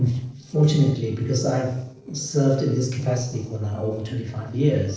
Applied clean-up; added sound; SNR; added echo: neural separator model SepFormer DNS4.